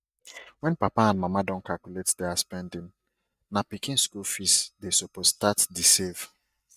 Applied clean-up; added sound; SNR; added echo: neural mask model DeepFilterNet 3.